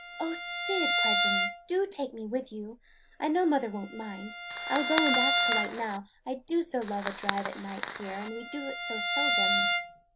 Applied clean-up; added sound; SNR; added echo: none; Fire + Bowed string instrument; -2 dB; none.